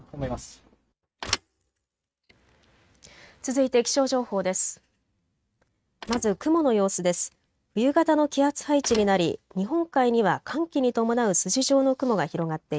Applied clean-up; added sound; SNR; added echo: neural mask model RNNoise.